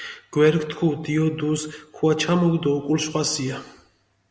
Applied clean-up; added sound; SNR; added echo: none; none; none; none.